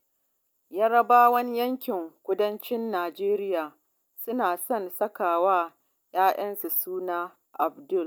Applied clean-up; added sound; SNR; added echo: none; none; none; none.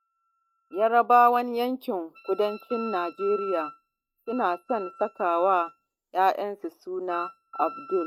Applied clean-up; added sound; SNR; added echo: neural mask model RNNoise.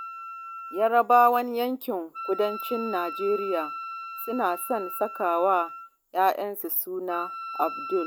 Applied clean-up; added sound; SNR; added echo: none; Wind instrument, woodwind instrument; 11 dB; none.